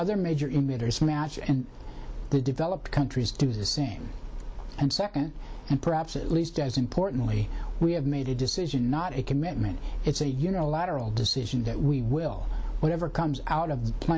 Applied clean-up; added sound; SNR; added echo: none; none; none; none.